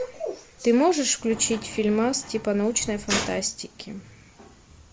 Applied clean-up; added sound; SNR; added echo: none; none; none; none.